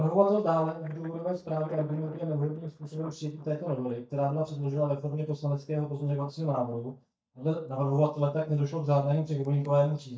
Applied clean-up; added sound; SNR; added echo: neural mask model DeepFilterNet 3.